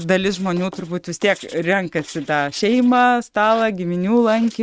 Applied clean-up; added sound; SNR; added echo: neural mask model RNNoise.